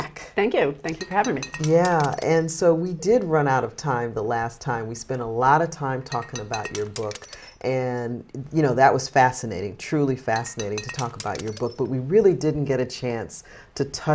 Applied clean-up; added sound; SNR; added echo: none; Shatter; 18 dB; none.